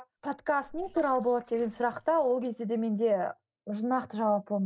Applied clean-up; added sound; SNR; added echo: neural mask model Resemble Enhance denoiser.